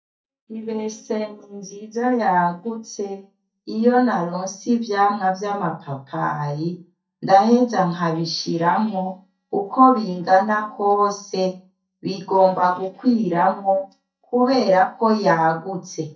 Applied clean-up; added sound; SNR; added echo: neural mask model DeepFilterNet 3.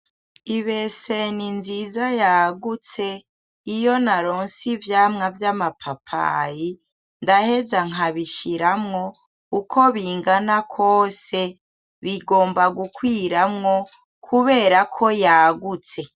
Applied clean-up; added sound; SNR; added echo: none; none; none; none.